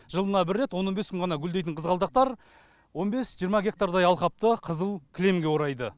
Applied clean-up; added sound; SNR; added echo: none; none; none; none.